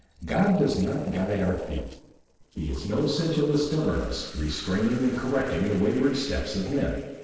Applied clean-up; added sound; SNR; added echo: neural separator model SepFormer DNS4.